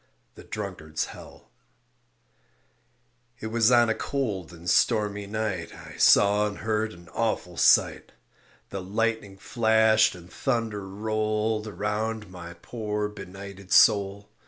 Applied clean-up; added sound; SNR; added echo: none; none; none; none.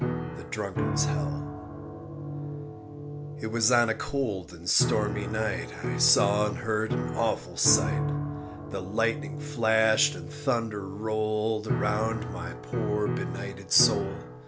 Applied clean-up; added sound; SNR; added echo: none; Piano; 3 dB; none.